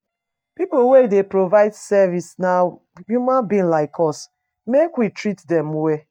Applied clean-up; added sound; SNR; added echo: neural mask model DeepFilterNet 3.